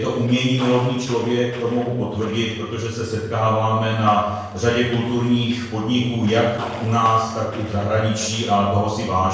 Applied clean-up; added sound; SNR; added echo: neural separator model SepFormer DNS4.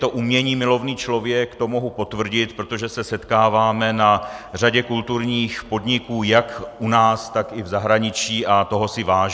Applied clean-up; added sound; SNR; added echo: none; none; none; none.